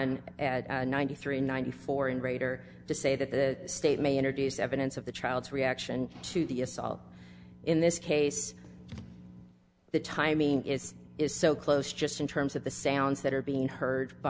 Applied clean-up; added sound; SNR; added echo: none; none; none; none.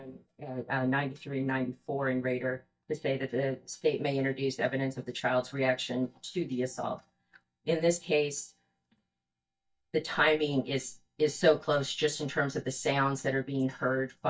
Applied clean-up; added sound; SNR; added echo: neural mask model DeepFilterNet 3.